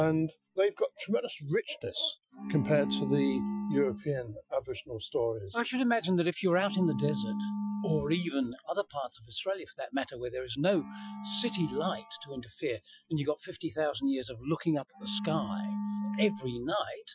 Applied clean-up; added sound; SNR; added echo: classical method Wiener filter.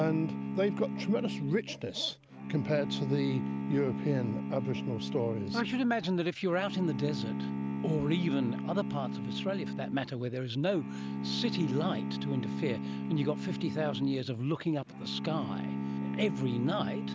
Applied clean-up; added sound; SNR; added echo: none; Bowed string instrument; 3 dB; none.